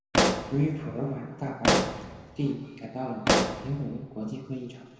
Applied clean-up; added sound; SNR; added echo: none; Explosion; -4 dB; reverberation time 2.0 s.